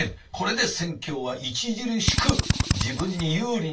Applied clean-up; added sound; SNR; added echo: none; Drill; -1 dB; reverberation time 0.2 s.